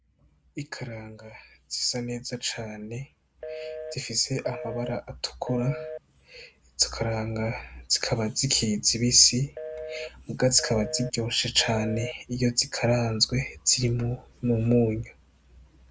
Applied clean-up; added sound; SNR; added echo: none; Telephone; 11 dB; none.